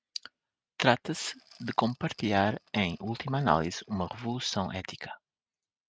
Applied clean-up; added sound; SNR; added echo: neural mask model RNNoise.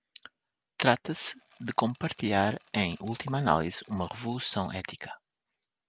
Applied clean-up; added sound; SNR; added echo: none; Rattle; 19 dB; none.